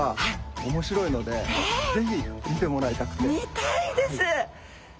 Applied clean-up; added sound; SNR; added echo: none; none; none; none.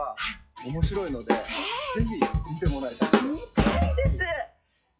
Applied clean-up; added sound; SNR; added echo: classical method log-MMSE.